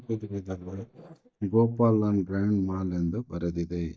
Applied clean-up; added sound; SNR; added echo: neural mask model DeepFilterNet 3.